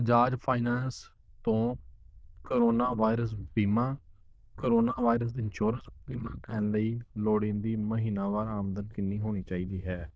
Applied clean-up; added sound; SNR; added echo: neural diffusion model UNIVERSE++.